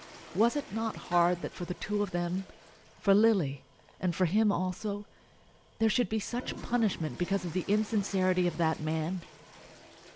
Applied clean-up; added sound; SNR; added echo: none; Hammer + Toilet flush; 19 dB; none.